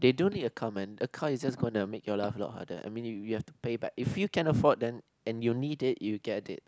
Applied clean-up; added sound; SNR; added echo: none; none; none; none.